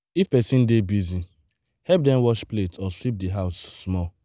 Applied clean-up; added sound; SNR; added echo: none; none; none; none.